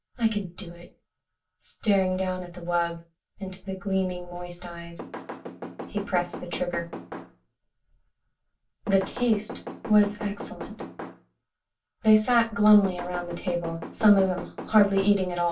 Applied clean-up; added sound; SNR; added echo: none; Knock / Wood; 11 dB; reverberation time 0.2 s.